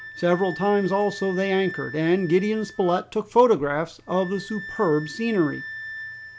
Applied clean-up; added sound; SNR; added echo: none; Wind instrument, woodwind instrument; 14 dB; none.